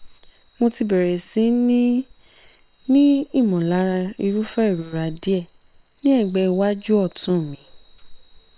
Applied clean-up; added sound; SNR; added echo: neural separator model SepFormer WHAM!.